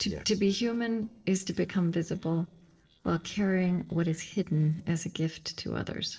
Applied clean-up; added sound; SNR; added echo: neural separator model SepFormer DNS4.